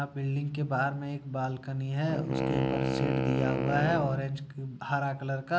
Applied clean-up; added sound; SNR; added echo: none; Wind instrument, woodwind instrument; 2 dB; none.